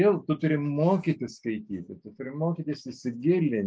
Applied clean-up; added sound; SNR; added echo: none; none; none; none.